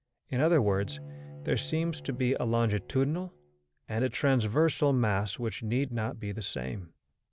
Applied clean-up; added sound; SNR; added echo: none; Bowed string instrument; 17 dB; none.